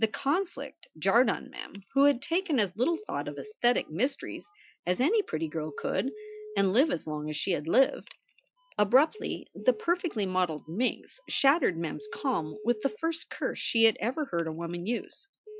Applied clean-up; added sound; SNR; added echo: classical method Wiener filter.